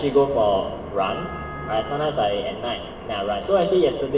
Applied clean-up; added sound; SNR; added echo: none; Wind instrument, woodwind instrument; 18 dB; reverberation time 1.2 s.